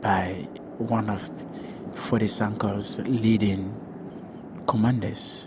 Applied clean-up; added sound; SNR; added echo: none; Chatter / Traffic noise, roadway noise / Train; 12 dB; none.